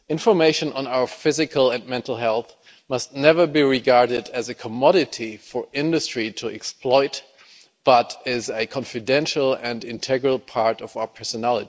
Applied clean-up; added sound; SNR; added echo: none; none; none; none.